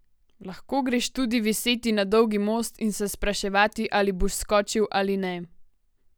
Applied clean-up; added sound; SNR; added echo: none; none; none; none.